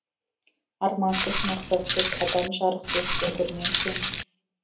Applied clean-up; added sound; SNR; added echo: none; Walk, footsteps; 0 dB; reverberation time 0.3 s.